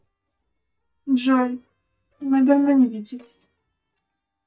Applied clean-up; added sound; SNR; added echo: neural mask model DeepFilterNet 3.